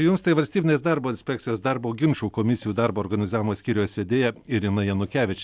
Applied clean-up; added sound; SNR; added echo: none; none; none; none.